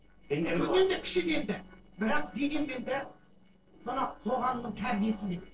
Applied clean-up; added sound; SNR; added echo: neural separator model SepFormer DNS4.